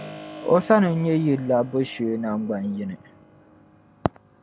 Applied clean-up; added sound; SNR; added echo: none; Keyboard (musical); 20 dB; none.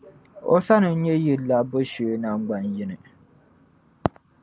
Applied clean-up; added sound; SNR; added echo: none; none; none; none.